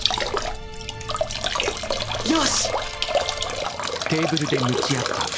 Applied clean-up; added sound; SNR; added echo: none; Drip / Trickle, dribble / Bathtub (filling or washing); -1 dB; none.